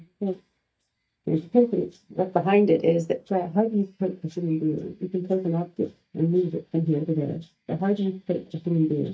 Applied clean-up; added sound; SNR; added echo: neural mask model DeepFilterNet 3.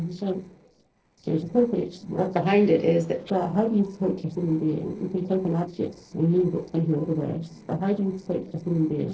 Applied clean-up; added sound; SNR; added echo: neural separator model SepFormer DNS4.